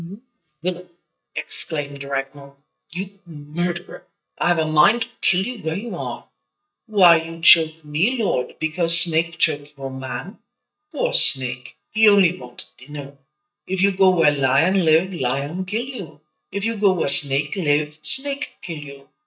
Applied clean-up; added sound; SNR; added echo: neural mask model DeepFilterNet 3.